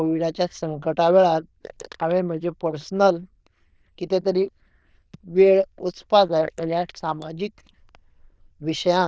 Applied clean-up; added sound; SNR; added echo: neural diffusion model UNIVERSE++.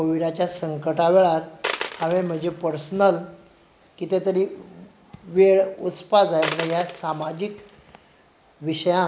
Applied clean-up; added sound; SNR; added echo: none; Coin (dropping); 14 dB; none.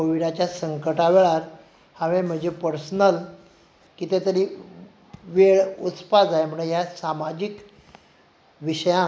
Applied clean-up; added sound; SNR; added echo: none; none; none; none.